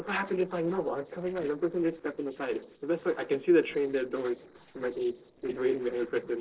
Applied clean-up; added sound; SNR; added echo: neural separator model SepFormer DNS4.